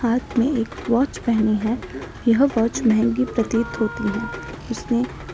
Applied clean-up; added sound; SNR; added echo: none; Wind instrument, woodwind instrument + Rain; 13 dB; none.